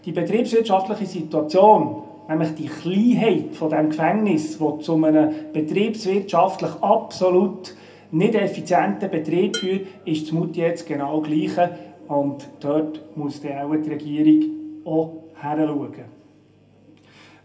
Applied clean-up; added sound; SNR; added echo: none; Dishes, pots, and pans; 15 dB; reverberation time 0.3 s.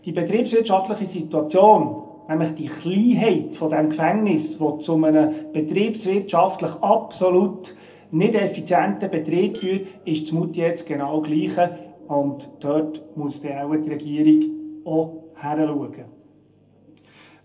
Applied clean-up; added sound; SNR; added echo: neural separator model SepFormer DNS4.